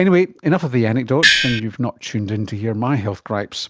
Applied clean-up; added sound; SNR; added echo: none; Gong; -4 dB; none.